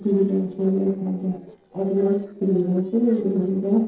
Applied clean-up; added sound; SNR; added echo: neural separator model SepFormer DNS4.